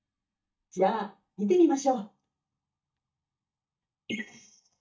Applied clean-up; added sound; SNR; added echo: neural mask model DeepFilterNet 3.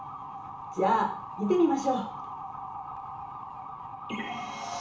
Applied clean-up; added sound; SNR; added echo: none; Motor vehicle (road) / Siren; 8 dB; reverberation time 0.8 s.